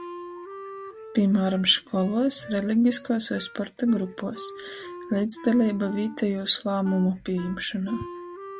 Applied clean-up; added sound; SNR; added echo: none; Wind instrument, woodwind instrument; 15 dB; none.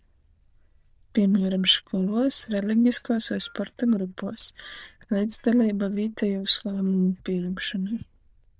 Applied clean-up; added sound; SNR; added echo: neural diffusion model UNIVERSE++.